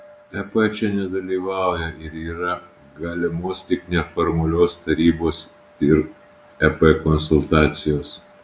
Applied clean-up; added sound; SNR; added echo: none; none; none; none.